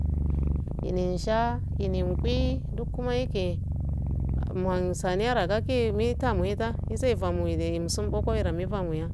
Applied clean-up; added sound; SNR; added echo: none; Purr; 0 dB; none.